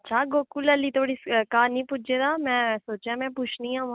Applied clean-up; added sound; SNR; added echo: none; none; none; none.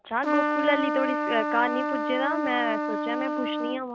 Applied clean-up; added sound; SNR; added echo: none; Trumpet; -1 dB; none.